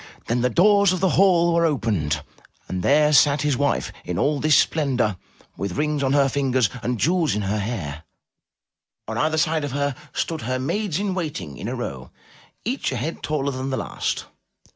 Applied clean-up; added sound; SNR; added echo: none; none; none; none.